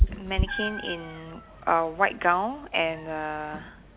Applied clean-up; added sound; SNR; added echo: none; Meow; 3 dB; none.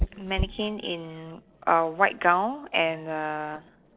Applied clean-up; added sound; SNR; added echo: neural separator model SepFormer DNS4.